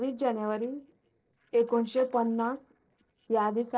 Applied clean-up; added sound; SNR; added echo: neural separator model SepFormer DNS4.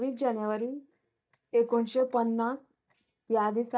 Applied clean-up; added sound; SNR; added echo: neural mask model DeepFilterNet 3.